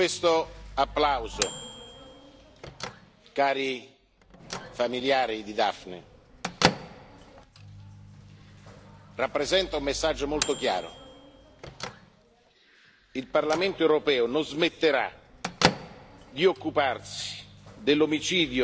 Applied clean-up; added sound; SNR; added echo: none; Microwave oven / Bell; 8 dB; none.